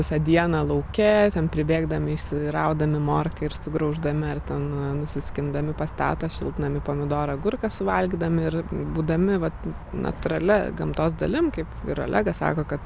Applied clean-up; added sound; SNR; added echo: none; none; none; none.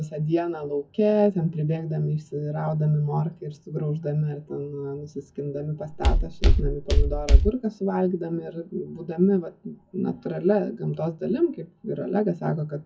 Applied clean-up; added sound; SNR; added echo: classical method WPE with log-MMSE.